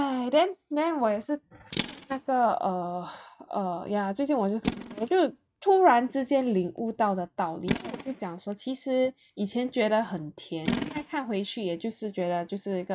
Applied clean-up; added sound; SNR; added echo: neural mask model RNNoise.